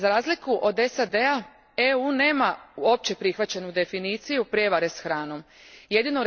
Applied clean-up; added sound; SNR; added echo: none; none; none; none.